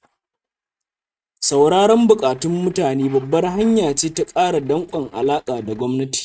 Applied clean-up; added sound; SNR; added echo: neural mask model RNNoise.